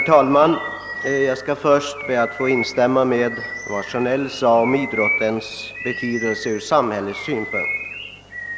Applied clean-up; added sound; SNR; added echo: none; Bird vocalization, bird call, bird song; 9 dB; none.